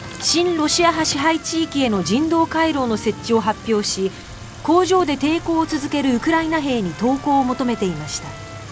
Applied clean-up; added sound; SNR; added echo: none; Trumpet + Bathtub (filling or washing); 19 dB; none.